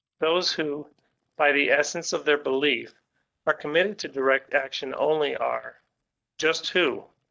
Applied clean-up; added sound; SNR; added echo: neural mask model DeepFilterNet 3.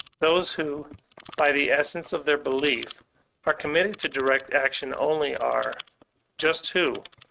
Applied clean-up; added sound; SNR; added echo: neural mask model RNNoise.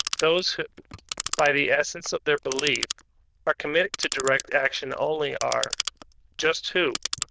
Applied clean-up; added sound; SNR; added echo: neural diffusion model UNIVERSE++.